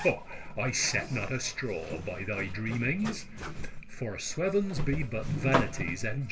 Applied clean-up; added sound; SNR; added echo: none; Zipper (clothing); 3 dB; reverberation time 2.3 s.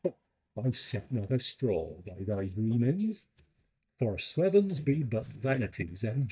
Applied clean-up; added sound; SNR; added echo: neural mask model DeepFilterNet 3.